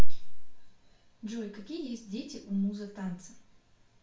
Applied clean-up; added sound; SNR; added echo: none; none; none; reverberation time 0.3 s.